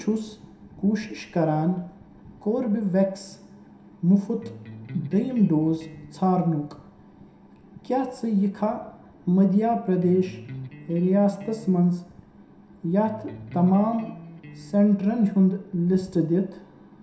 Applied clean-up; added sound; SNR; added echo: none; Electric guitar; 16 dB; reverberation time 0.7 s.